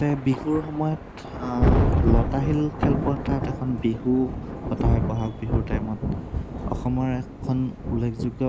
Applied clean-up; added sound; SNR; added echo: none; Thunder; 0 dB; none.